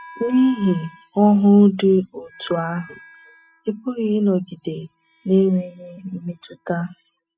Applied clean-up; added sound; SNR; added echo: classical method spectral subtraction.